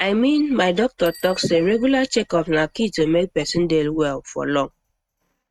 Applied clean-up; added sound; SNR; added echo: neural mask model RNNoise.